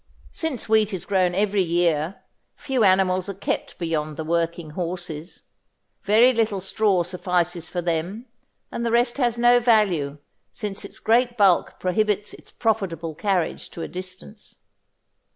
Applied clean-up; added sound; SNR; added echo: none; none; none; none.